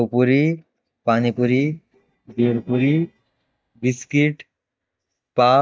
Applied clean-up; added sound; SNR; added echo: neural mask model DeepFilterNet 3.